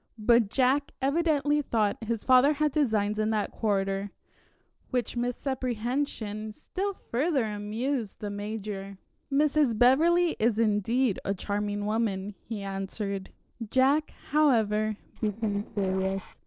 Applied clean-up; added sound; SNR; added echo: neural separator model SepFormer DNS4.